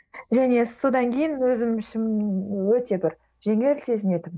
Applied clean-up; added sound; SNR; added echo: neural mask model Resemble Enhance denoiser.